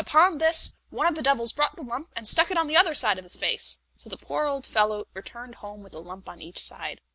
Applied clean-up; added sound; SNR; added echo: none; none; none; none.